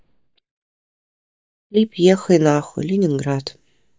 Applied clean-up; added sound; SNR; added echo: neural mask model DeepFilterNet 3.